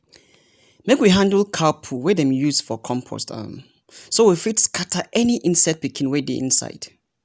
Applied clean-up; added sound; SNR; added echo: none; none; none; none.